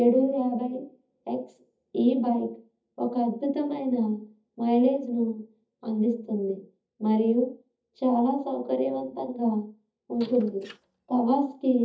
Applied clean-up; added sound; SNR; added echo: neural mask model DeepFilterNet 3.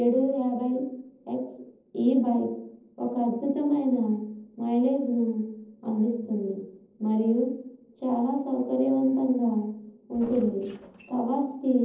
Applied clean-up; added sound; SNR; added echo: neural separator model SepFormer DNS4.